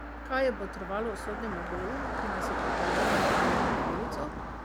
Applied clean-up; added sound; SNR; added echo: none; Car passing by; -5 dB; none.